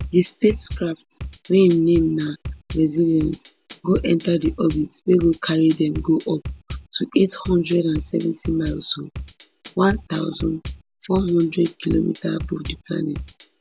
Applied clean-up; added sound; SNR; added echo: none; Bass drum / Drum kit; 13 dB; none.